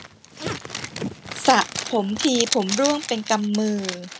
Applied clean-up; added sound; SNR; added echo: none; Zipper (clothing); 7 dB; none.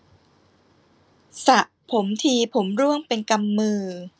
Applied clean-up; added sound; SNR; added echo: none; none; none; none.